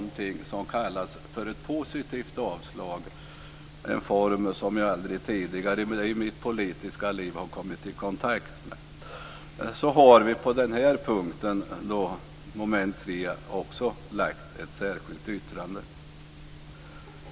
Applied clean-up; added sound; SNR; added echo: none; none; none; none.